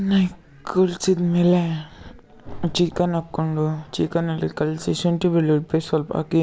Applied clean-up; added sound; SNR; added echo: none; none; none; none.